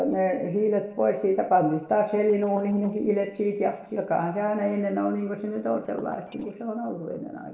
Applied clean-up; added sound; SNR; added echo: neural separator model SepFormer DNS4.